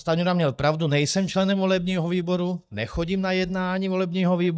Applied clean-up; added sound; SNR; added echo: neural mask model DeepFilterNet 3.